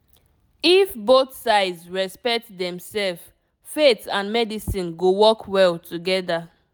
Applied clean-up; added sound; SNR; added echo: none; none; none; none.